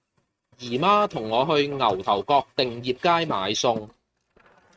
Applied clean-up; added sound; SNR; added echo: neural mask model RNNoise.